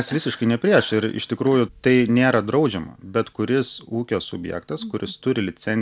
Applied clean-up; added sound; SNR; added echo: none; none; none; none.